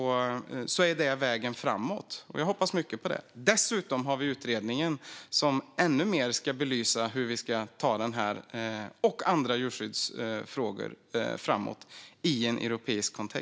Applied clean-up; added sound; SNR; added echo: none; none; none; none.